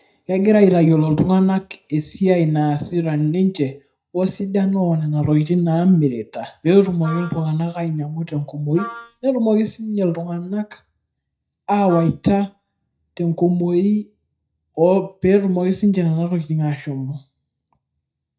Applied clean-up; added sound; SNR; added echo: neural mask model DeepFilterNet 3.